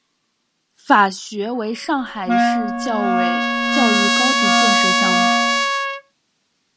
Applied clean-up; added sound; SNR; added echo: none; Wind instrument, woodwind instrument + Trumpet; -4 dB; none.